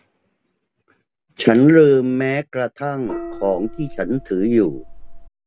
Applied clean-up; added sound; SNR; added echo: none; Gong; 13 dB; none.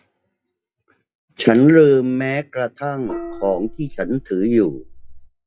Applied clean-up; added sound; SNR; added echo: classical method log-MMSE.